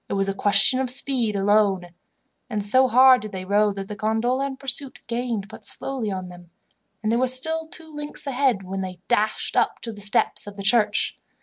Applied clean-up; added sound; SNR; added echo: none; none; none; none.